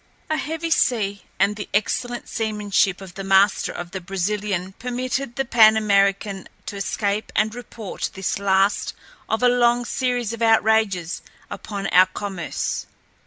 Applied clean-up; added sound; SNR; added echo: none; none; none; none.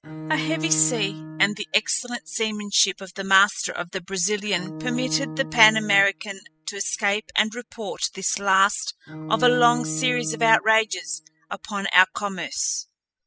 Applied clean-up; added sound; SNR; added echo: classical method spectral subtraction.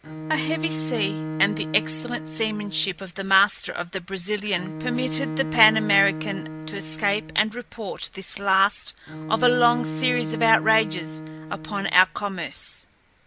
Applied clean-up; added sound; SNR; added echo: none; Bowed string instrument; 9 dB; none.